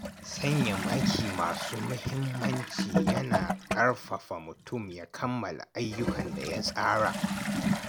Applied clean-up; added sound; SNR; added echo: none; Toilet flush / Gurgling; 1 dB; none.